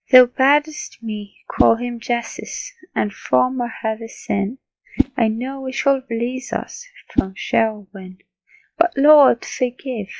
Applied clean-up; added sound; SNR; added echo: classical method log-MMSE.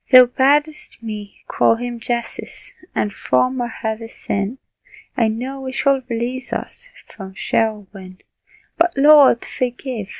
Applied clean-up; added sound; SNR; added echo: none; none; none; none.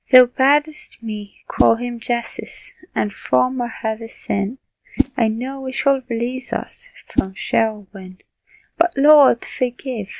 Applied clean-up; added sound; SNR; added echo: none; Whoosh, swoosh, swish; 9 dB; none.